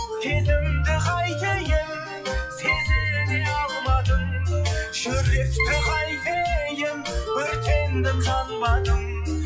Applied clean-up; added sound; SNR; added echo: classical method log-MMSE.